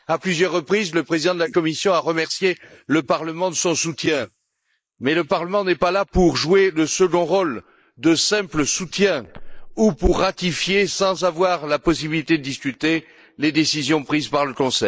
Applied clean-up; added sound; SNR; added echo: neural mask model Resemble Enhance denoiser.